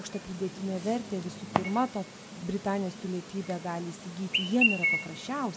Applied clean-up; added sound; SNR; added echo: none; Chirp, tweet; 2 dB; none.